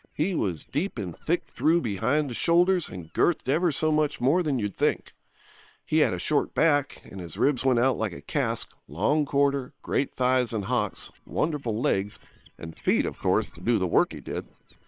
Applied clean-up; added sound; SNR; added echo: neural separator model SepFormer WHAM!.